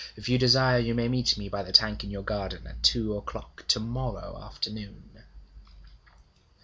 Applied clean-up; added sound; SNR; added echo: none; none; none; none.